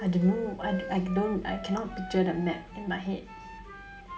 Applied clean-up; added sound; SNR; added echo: none; Wind instrument, woodwind instrument; 13 dB; reverberation time 1.7 s.